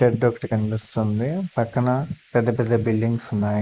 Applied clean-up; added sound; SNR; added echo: neural mask model Resemble Enhance denoiser.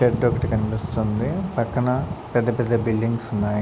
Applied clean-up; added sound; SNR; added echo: none; none; none; none.